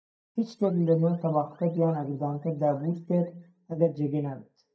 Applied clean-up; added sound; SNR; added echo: neural mask model DeepFilterNet 3.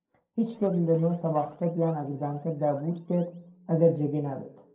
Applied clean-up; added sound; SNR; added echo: neural separator model SepFormer DNS4.